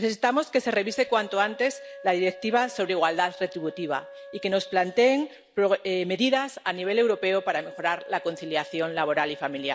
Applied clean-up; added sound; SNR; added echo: none; Wind instrument, woodwind instrument; 18 dB; none.